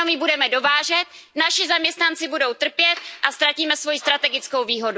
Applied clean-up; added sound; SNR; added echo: none; none; none; none.